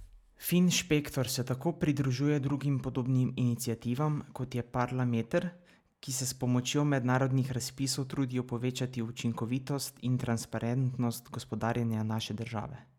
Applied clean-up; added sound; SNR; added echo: none; none; none; none.